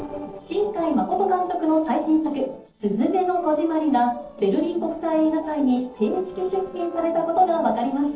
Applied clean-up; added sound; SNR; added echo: neural separator model SepFormer DNS4.